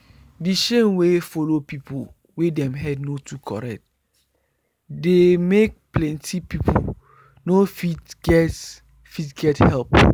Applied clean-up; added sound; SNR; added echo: none; none; none; none.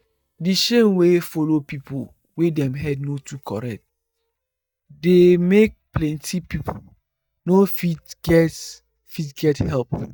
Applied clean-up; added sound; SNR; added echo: neural mask model DeepFilterNet 3.